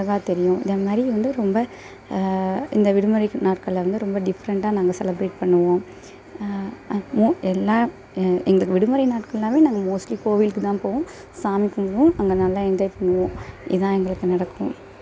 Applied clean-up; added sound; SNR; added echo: none; none; none; none.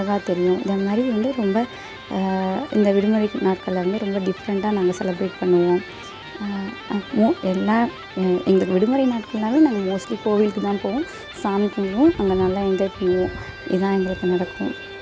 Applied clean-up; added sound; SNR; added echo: none; Electric guitar; 17 dB; none.